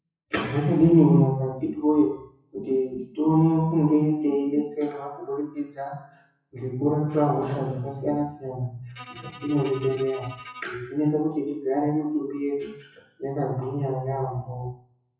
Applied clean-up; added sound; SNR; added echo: classical method WPE with log-MMSE.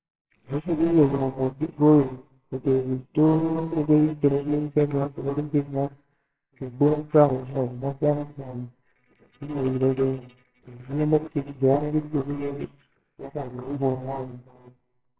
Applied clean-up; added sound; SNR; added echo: neural separator model SepFormer WHAMR!.